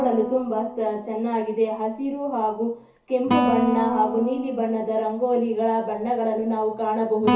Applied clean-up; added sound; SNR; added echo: none; Guitar; 6 dB; reverberation time 0.7 s.